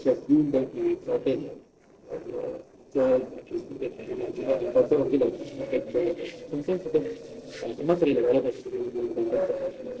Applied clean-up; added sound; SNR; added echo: neural separator model SepFormer DNS4.